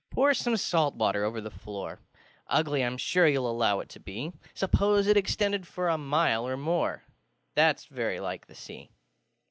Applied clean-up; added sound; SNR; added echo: none; none; none; none.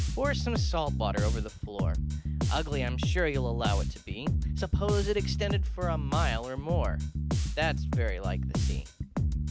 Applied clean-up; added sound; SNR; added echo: none; Bass guitar; -4 dB; none.